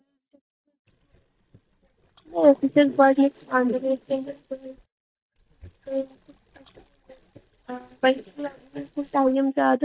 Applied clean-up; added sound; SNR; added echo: neural mask model DeepFilterNet 3.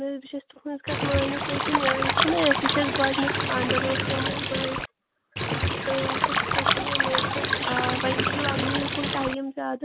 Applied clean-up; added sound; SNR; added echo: none; Cricket / Water; -4 dB; none.